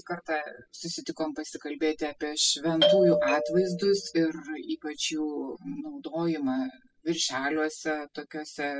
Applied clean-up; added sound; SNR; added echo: classical method spectral subtraction.